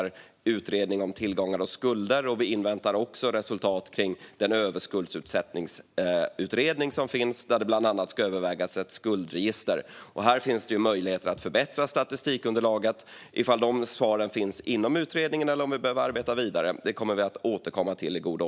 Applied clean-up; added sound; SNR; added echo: none; Rattle (instrument); 20 dB; none.